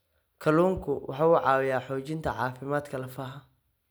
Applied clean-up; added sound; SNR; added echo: none; none; none; none.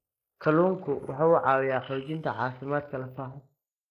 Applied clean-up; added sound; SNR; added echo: neural mask model Resemble Enhance denoiser.